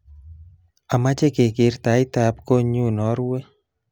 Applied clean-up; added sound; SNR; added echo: none; none; none; none.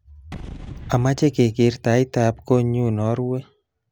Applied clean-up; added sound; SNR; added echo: none; Gunshot, gunfire / Boom; 19 dB; none.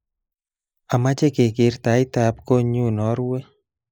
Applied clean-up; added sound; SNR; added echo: neural mask model Resemble Enhance denoiser.